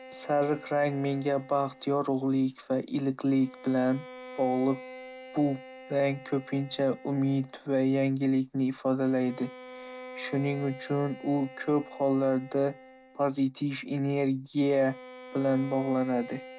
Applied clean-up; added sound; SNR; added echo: none; Bowed string instrument; 18 dB; none.